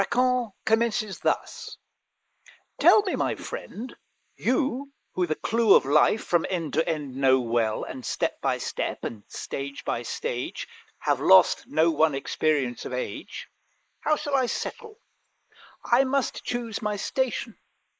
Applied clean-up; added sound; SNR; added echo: neural mask model Resemble Enhance denoiser.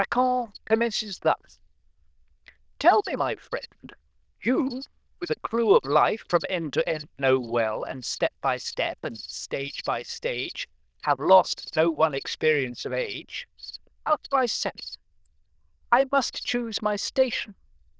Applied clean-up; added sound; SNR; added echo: neural diffusion model UNIVERSE++.